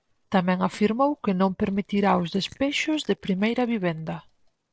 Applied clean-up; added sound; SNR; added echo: neural separator model SepFormer DNS4.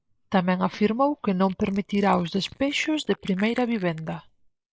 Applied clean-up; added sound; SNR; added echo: neural mask model Resemble Enhance denoiser.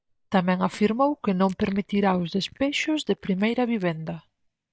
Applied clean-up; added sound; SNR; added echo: neural mask model DeepFilterNet 3.